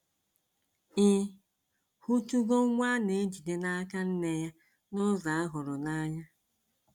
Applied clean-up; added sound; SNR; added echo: none; none; none; none.